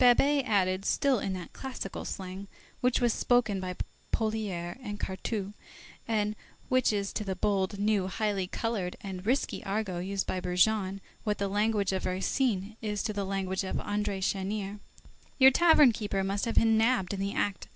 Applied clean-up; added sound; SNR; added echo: none; none; none; none.